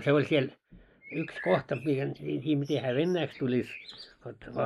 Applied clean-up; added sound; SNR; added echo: neural mask model Resemble Enhance denoiser.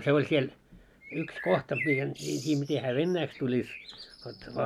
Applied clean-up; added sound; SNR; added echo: none; Bird; 11 dB; none.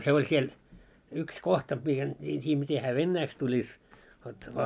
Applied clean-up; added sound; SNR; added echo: none; none; none; none.